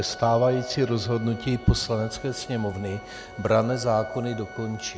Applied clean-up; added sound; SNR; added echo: none; Organ; 17 dB; none.